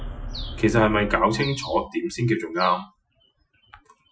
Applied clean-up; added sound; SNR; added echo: classical method Wiener filter.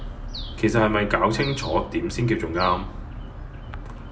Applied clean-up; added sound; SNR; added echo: none; Bird; 19 dB; none.